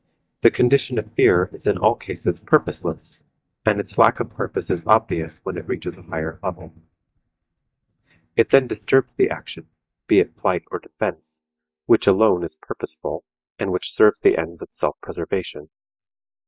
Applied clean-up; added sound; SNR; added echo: neural mask model DeepFilterNet 3.